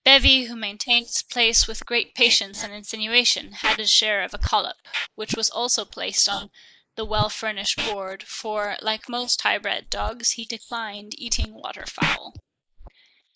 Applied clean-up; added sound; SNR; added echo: neural mask model Resemble Enhance denoiser.